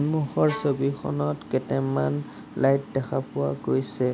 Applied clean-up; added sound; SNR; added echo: none; Bowed string instrument; 14 dB; none.